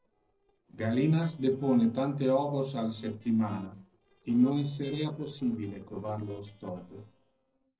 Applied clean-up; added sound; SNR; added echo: neural separator model SepFormer DNS4.